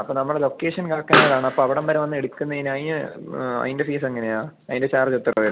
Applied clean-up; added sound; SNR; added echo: none; Explosion; 5 dB; none.